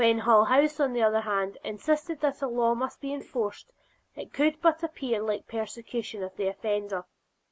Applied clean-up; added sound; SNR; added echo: neural mask model Resemble Enhance denoiser.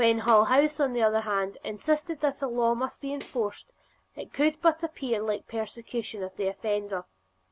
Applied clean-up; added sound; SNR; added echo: none; Tambourine; 17 dB; none.